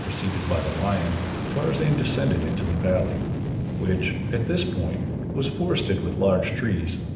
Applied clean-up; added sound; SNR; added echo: none; Fixed-wing aircraft, airplane; 2 dB; reverberation time 0.8 s.